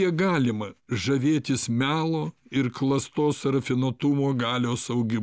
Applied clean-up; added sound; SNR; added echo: none; none; none; none.